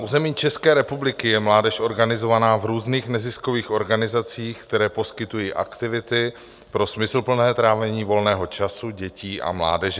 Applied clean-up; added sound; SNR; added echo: none; none; none; none.